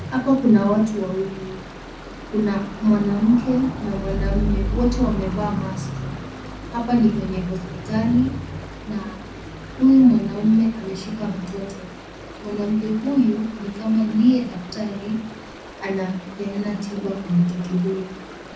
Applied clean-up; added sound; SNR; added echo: none; Stream; 11 dB; reverberation time 0.6 s.